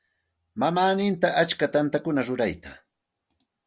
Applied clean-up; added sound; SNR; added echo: none; none; none; none.